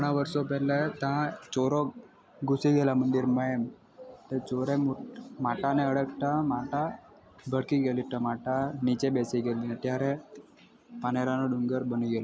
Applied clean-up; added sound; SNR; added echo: none; none; none; none.